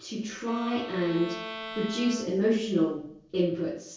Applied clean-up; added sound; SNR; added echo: none; Bowed string instrument; 13 dB; reverberation time 0.6 s.